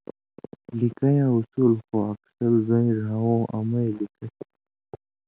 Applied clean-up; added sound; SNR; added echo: none; none; none; none.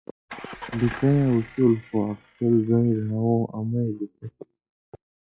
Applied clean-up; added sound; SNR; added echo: classical method log-MMSE.